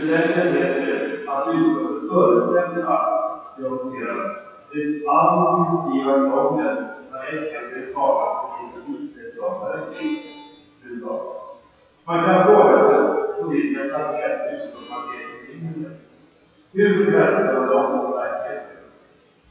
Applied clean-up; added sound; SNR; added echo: classical method WPE with log-MMSE.